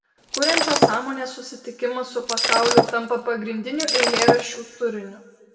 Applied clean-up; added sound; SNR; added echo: none; Shatter; -3 dB; reverberation time 1.3 s.